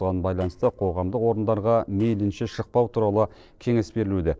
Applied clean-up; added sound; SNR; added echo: neural separator model SepFormer DNS4.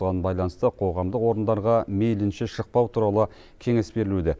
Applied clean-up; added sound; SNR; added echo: none; none; none; none.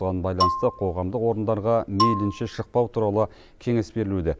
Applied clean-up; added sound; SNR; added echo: none; Marimba, xylophone; 5 dB; none.